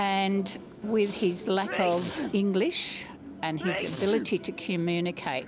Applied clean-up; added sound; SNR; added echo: none; Sneeze; 8 dB; none.